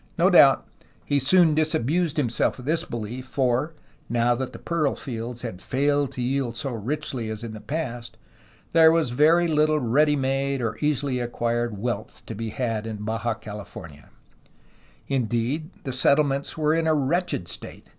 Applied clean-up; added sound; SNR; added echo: none; none; none; none.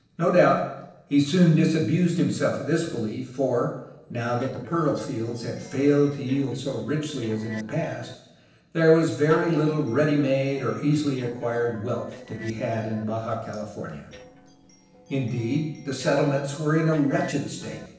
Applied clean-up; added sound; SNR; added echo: neural separator model SepFormer DNS4.